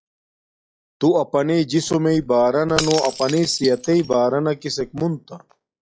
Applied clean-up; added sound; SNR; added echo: classical method log-MMSE.